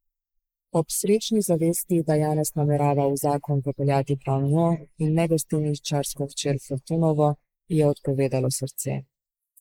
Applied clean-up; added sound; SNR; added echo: neural mask model Resemble Enhance denoiser.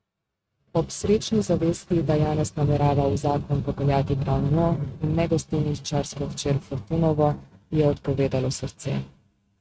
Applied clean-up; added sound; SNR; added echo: neural mask model RNNoise.